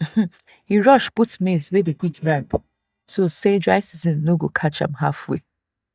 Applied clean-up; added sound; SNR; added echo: neural mask model DeepFilterNet 3.